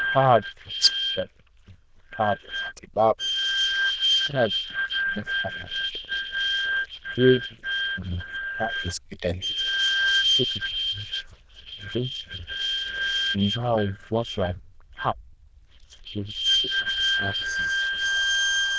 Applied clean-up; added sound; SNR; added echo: neural diffusion model UNIVERSE++.